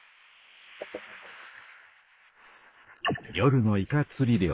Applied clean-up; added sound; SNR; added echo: neural mask model Resemble Enhance denoiser.